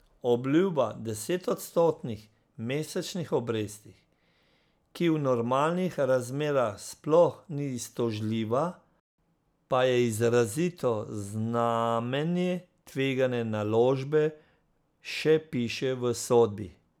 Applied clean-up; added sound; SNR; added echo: none; none; none; none.